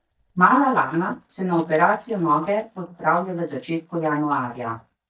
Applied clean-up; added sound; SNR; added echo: neural mask model DeepFilterNet 3.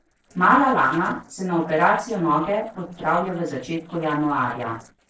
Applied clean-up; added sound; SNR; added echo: neural separator model SepFormer DNS4.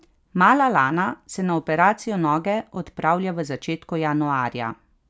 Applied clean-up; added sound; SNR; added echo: none; none; none; none.